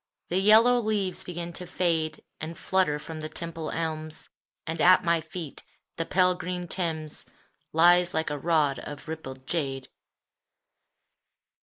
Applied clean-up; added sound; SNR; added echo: neural mask model Resemble Enhance denoiser.